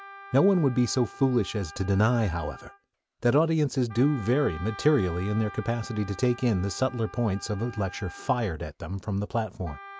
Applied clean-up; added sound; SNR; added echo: none; Wind instrument, woodwind instrument; 18 dB; none.